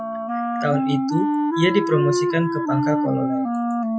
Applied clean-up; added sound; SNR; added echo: classical method Wiener filter.